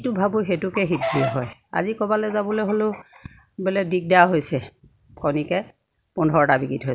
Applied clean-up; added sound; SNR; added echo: none; none; none; none.